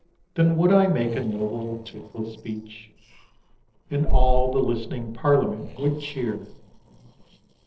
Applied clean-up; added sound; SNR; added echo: neural separator model SepFormer DNS4.